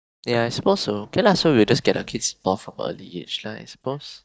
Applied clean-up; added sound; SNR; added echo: neural mask model DeepFilterNet 3.